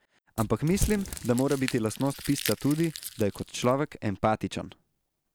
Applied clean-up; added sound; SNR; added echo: none; Crumpling, crinkling / Crushing; 9 dB; none.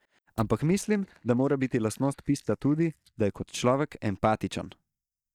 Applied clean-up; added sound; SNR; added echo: neural mask model DeepFilterNet 3.